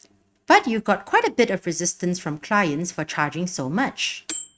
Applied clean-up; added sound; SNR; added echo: neural mask model RNNoise.